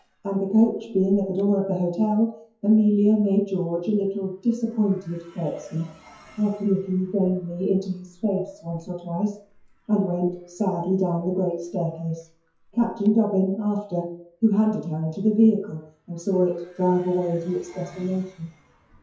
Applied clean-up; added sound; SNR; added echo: classical method WPE with log-MMSE.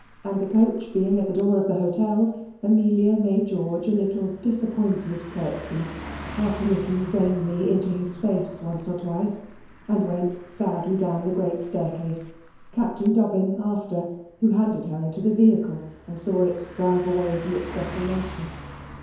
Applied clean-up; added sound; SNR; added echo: none; Car passing by; 18 dB; reverberation time 0.9 s.